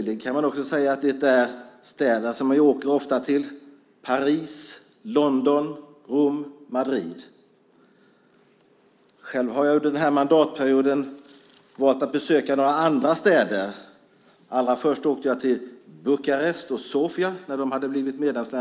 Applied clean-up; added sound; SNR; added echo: none; none; none; none.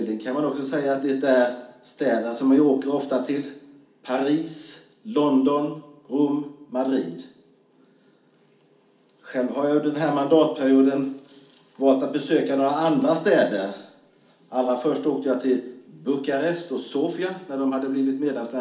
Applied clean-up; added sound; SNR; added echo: none; none; none; reverberation time 0.4 s.